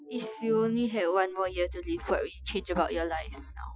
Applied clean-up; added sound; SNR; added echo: classical method Wiener filter.